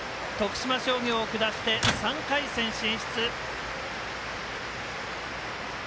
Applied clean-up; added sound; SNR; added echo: none; Microwave oven; 6 dB; none.